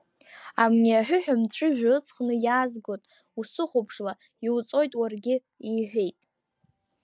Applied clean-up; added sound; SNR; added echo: none; none; none; none.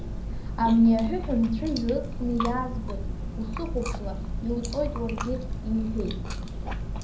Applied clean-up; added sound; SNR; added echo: none; Chewing, mastication; 3 dB; reverberation time 0.5 s.